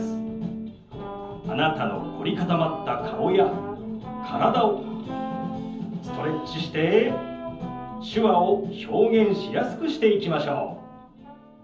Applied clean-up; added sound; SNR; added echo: none; none; none; reverberation time 0.7 s.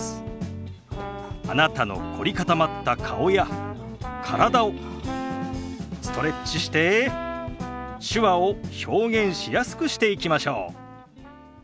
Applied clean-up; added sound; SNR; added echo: none; none; none; none.